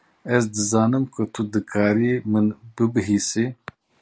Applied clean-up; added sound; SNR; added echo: none; none; none; none.